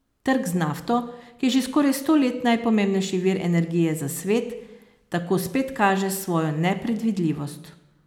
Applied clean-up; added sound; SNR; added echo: none; none; none; none.